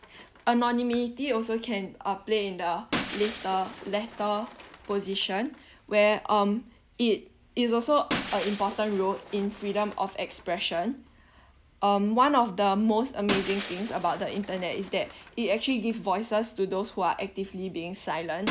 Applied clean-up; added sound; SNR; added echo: none; Shatter; 13 dB; none.